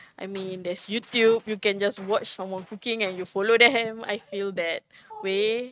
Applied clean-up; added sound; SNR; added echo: neural mask model RNNoise.